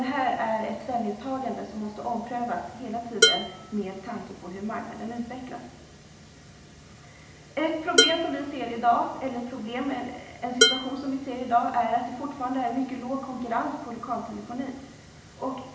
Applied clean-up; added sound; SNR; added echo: none; Dishes, pots, and pans; -4 dB; reverberation time 0.8 s.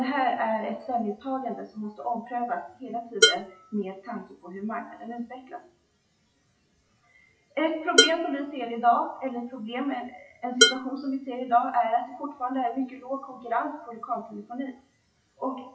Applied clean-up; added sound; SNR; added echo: classical method WPE with log-MMSE.